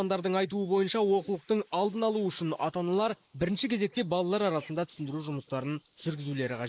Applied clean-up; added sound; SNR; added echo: neural mask model Resemble Enhance denoiser.